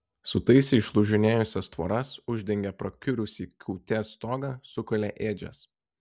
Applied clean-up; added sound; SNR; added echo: none; none; none; none.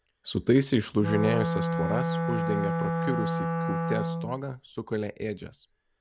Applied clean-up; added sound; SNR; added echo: none; Wind instrument, woodwind instrument; 1 dB; none.